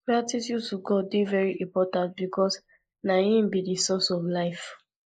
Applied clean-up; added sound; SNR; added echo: neural mask model Resemble Enhance denoiser.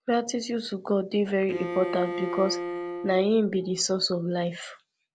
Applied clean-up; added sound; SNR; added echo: none; Bowed string instrument; 6 dB; none.